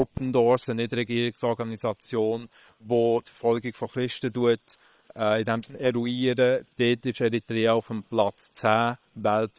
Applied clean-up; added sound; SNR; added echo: neural separator model SepFormer WHAM!.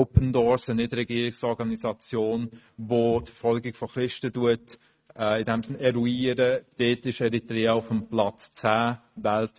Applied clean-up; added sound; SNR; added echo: neural mask model RNNoise.